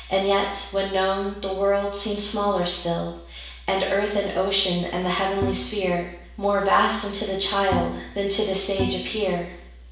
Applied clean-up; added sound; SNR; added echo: none; Bowed string instrument; 11 dB; reverberation time 0.7 s.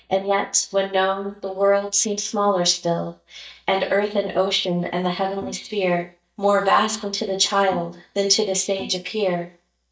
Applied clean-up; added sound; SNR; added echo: neural mask model DeepFilterNet 3.